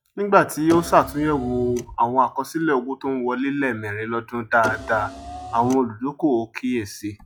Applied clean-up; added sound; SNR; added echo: classical method log-MMSE.